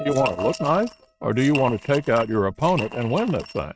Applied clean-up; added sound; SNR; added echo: neural mask model RNNoise.